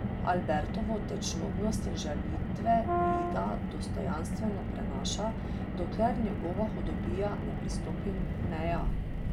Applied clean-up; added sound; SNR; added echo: none; Car + Brass instrument; -3 dB; none.